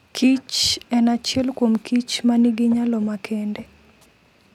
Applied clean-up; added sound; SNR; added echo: none; none; none; none.